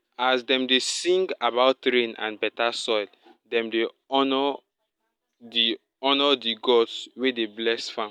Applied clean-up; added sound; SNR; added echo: none; none; none; none.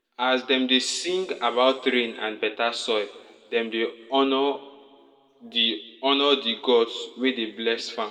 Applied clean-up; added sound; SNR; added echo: none; none; none; reverberation time 1.4 s.